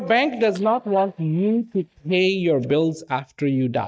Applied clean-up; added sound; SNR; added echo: neural mask model DeepFilterNet 3.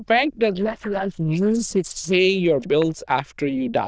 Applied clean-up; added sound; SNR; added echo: neural diffusion model UNIVERSE++.